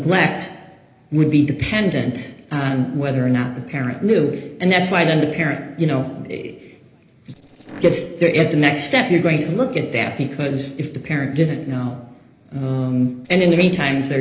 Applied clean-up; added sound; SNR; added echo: neural separator model SepFormer DNS4.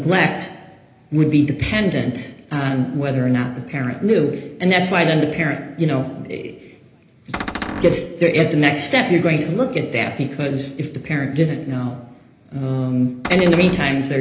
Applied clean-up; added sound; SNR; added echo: none; Cupboard open or close; 7 dB; reverberation time 1.0 s.